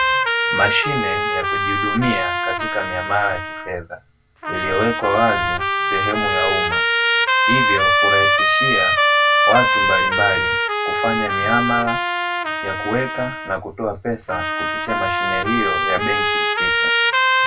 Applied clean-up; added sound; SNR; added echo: none; Trumpet; -5 dB; reverberation time 0.2 s.